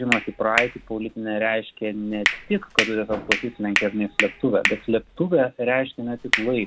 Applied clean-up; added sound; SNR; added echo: none; Hands; 4 dB; none.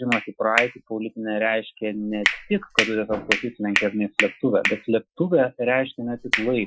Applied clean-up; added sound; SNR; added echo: classical method Wiener filter.